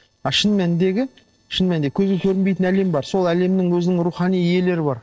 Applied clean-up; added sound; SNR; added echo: neural separator model SepFormer DNS4.